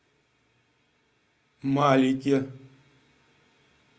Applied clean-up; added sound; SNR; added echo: none; none; none; none.